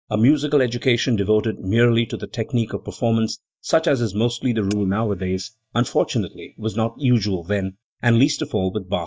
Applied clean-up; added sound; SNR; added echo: neural mask model DeepFilterNet 3.